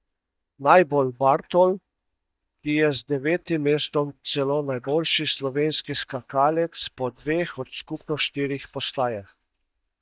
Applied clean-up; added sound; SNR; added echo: neural mask model DeepFilterNet 3.